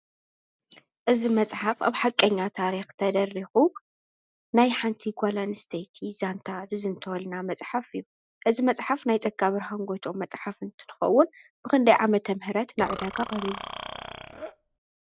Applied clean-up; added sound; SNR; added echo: none; Burping, eructation; 10 dB; none.